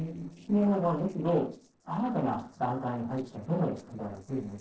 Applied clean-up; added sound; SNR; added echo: neural separator model SepFormer DNS4.